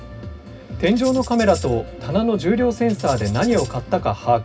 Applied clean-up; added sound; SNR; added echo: none; Tambourine; 19 dB; reverberation time 0.4 s.